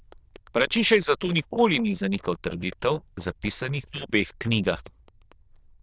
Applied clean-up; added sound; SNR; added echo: neural diffusion model UNIVERSE++.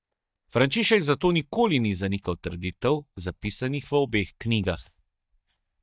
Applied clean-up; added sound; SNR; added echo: neural mask model DeepFilterNet 3.